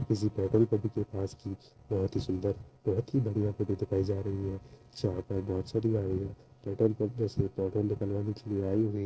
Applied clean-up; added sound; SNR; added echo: neural separator model SepFormer DNS4.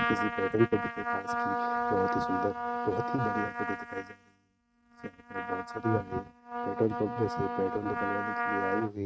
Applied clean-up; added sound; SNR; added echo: neural mask model RNNoise.